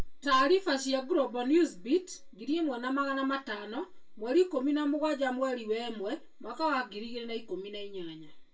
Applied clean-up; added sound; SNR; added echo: none; none; none; reverberation time 0.2 s.